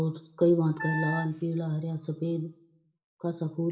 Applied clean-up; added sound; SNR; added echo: none; Wind instrument, woodwind instrument; 7 dB; reverberation time 0.4 s.